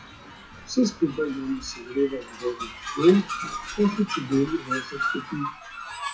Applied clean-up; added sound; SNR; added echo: classical method WPE with log-MMSE.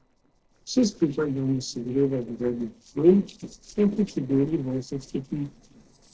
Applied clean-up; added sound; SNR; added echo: neural separator model SepFormer DNS4.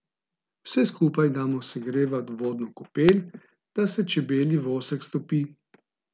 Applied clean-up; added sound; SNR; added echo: none; none; none; none.